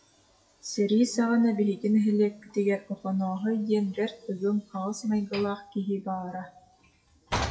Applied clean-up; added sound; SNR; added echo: classical method WPE with log-MMSE.